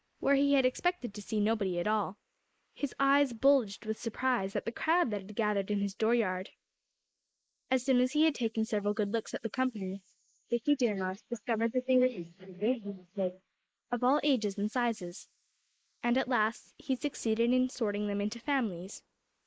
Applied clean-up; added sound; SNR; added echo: neural mask model Resemble Enhance denoiser.